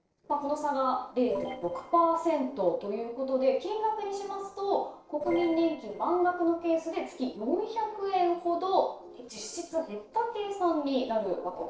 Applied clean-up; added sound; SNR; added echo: neural separator model SepFormer DNS4.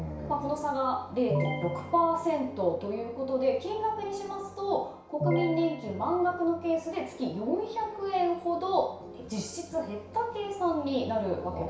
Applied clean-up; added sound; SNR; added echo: none; Musical instrument; 19 dB; reverberation time 0.6 s.